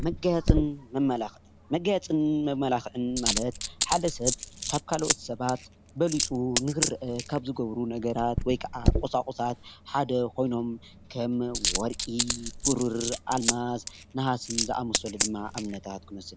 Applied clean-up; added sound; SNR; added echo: none; Coin (dropping); 3 dB; none.